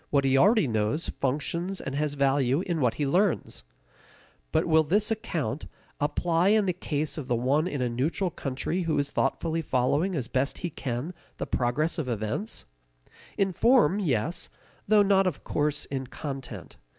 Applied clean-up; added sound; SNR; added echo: none; none; none; none.